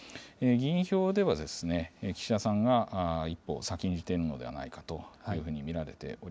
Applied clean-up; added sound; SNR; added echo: none; none; none; none.